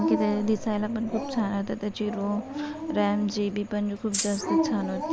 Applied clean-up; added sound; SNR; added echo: none; Dog + Rattle (instrument); 4 dB; none.